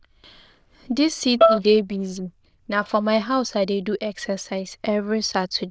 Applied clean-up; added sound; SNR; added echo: neural diffusion model UNIVERSE++.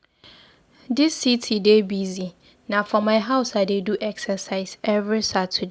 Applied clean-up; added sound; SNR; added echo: none; none; none; none.